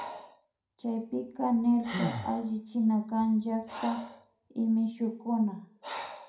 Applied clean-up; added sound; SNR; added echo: none; Breathing; 12 dB; reverberation time 0.4 s.